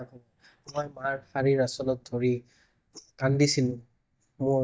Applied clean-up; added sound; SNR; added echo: neural mask model DeepFilterNet 3.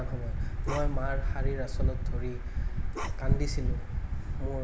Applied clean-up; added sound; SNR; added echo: none; Bark; 15 dB; none.